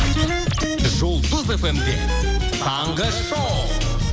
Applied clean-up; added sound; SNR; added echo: none; none; none; none.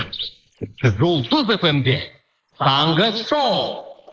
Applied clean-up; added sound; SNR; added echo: neural mask model Resemble Enhance denoiser.